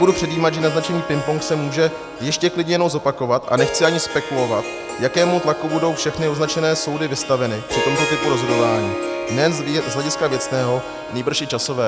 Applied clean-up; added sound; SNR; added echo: none; Harp; 6 dB; none.